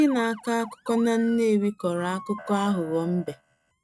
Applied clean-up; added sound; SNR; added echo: neural mask model RNNoise.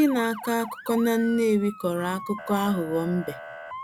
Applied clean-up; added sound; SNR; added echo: none; Motor vehicle (road) / Siren; 14 dB; none.